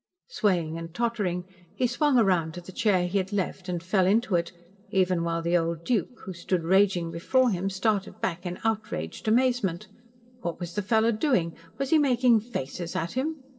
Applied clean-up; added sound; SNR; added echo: neural separator model SepFormer DNS4.